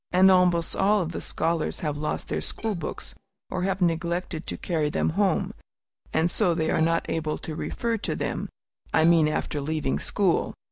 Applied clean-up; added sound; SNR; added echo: neural separator model SepFormer DNS4.